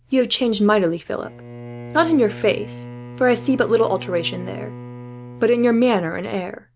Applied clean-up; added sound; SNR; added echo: none; Bowed string instrument; 15 dB; none.